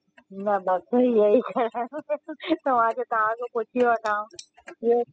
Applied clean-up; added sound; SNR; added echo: classical method spectral subtraction.